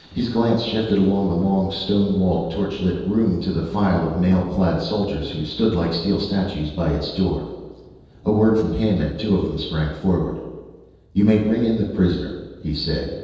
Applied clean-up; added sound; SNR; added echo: neural separator model SepFormer DNS4.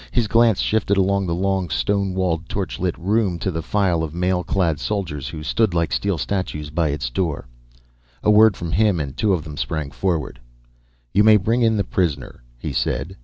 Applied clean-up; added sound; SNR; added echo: none; none; none; none.